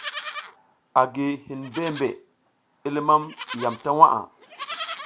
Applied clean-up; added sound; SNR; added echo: none; Livestock, farm animals, working animals; 11 dB; none.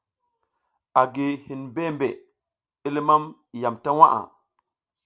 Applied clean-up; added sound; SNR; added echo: none; none; none; none.